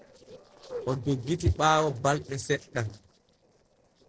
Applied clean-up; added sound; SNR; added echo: neural separator model SepFormer DNS4.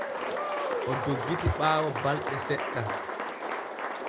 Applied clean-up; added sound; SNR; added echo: none; Applause; 0 dB; none.